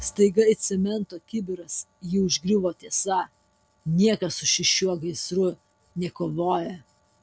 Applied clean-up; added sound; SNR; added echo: none; none; none; none.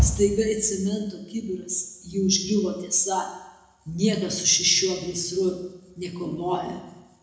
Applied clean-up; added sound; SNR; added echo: none; none; none; reverberation time 0.9 s.